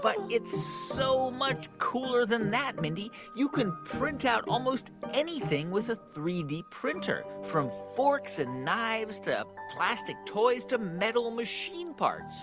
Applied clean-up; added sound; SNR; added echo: none; none; none; none.